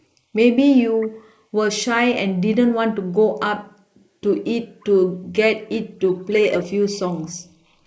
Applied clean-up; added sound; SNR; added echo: neural mask model Resemble Enhance denoiser.